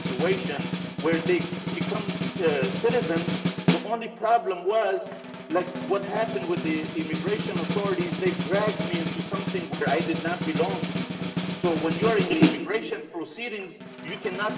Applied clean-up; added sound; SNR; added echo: none; Snare drum; 2 dB; reverberation time 1.6 s.